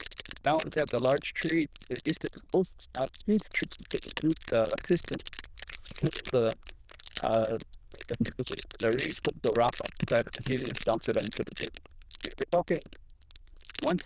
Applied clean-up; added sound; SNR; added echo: neural diffusion model UNIVERSE++.